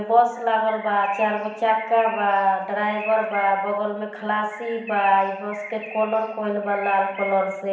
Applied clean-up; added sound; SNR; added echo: none; Bird; 16 dB; reverberation time 0.8 s.